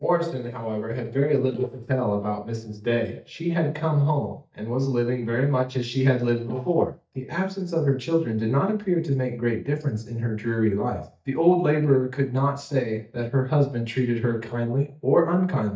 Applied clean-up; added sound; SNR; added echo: neural mask model DeepFilterNet 3.